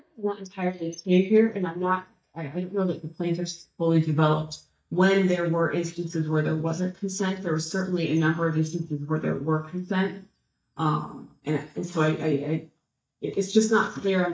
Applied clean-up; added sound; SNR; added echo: neural mask model DeepFilterNet 3.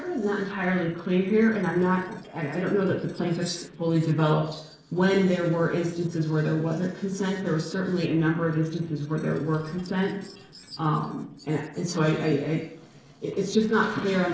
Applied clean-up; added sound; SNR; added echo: neural separator model SepFormer DNS4.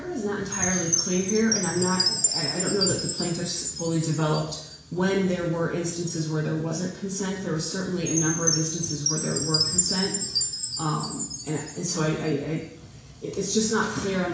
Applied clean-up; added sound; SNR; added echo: none; Chime; 3 dB; reverberation time 0.7 s.